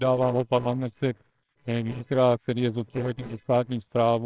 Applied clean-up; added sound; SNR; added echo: neural separator model SepFormer WHAMR!.